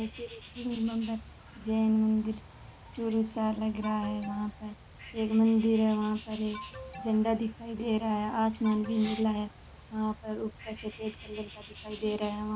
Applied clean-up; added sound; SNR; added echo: none; Bird + Alarm; 16 dB; none.